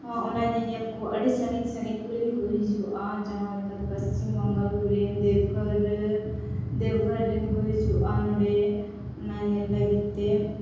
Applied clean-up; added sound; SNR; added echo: none; none; none; reverberation time 1.3 s.